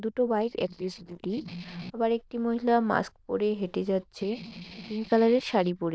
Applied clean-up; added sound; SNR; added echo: neural diffusion model UNIVERSE++.